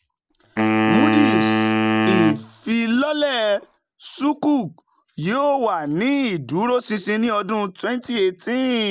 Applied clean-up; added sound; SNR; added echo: none; Wind instrument, woodwind instrument; -1 dB; none.